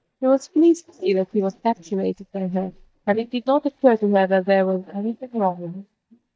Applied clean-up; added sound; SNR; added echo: neural mask model DeepFilterNet 3.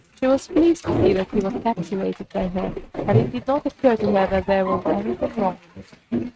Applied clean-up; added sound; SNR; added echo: neural mask model RNNoise.